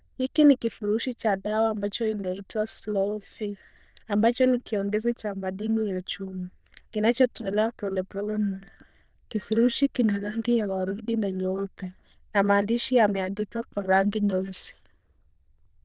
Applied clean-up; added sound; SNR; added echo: neural diffusion model UNIVERSE++.